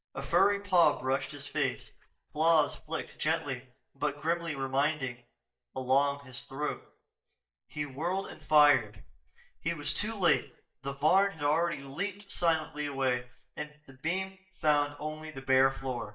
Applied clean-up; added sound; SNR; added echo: neural mask model DeepFilterNet 3.